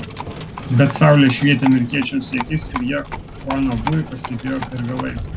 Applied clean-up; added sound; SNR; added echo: none; Livestock, farm animals, working animals; 11 dB; none.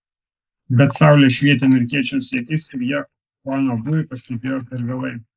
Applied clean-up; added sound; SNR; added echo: neural mask model Resemble Enhance denoiser.